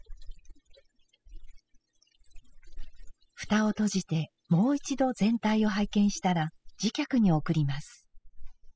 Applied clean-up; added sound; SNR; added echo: classical method spectral subtraction.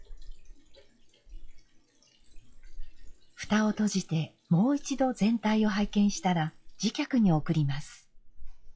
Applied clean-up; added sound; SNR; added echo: classical method log-MMSE.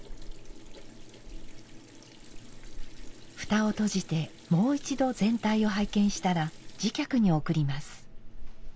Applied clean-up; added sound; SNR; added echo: none; Sink (filling or washing) / Water tap, faucet; 9 dB; none.